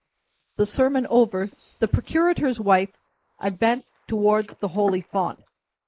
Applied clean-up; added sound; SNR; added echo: neural mask model Resemble Enhance denoiser.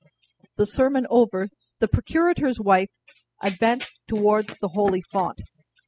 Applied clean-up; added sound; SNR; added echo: classical method spectral subtraction.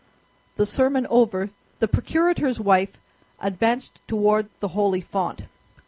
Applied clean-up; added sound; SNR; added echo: none; none; none; none.